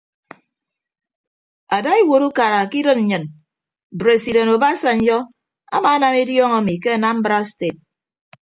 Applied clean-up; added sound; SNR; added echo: none; none; none; none.